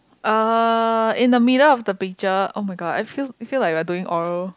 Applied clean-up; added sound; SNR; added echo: none; none; none; none.